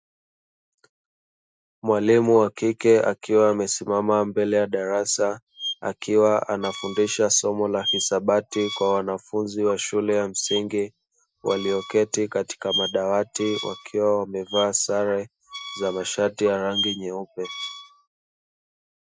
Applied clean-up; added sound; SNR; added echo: classical method Wiener filter.